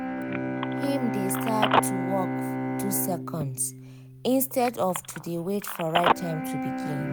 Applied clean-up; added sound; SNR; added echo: none; Telephone + Bowed string instrument; -1 dB; none.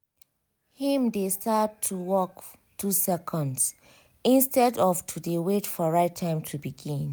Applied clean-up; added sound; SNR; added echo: none; none; none; none.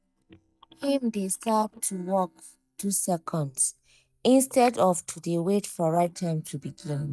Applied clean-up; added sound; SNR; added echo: neural mask model DeepFilterNet 3.